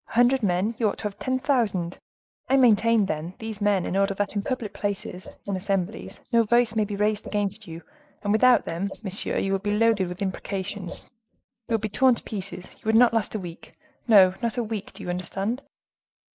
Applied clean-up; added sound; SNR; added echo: neural mask model Resemble Enhance denoiser.